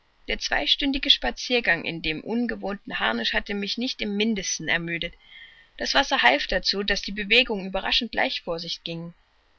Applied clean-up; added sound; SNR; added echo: none; none; none; none.